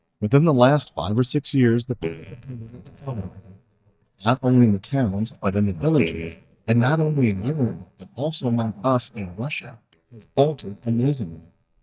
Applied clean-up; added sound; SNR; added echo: neural mask model DeepFilterNet 3.